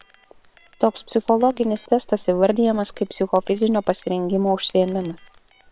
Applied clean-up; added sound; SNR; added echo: neural separator model SepFormer WHAM!.